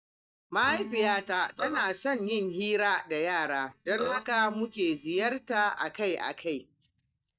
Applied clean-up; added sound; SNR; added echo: neural mask model DeepFilterNet 3.